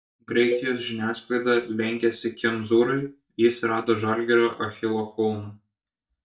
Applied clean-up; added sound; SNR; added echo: neural mask model DeepFilterNet 3.